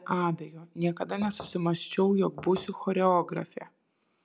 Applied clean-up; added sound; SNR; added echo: none; Knock / Wood; 16 dB; none.